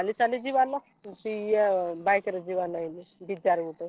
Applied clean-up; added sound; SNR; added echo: neural separator model SepFormer DNS4.